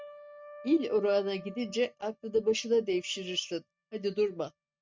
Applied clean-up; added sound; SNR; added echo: neural mask model RNNoise.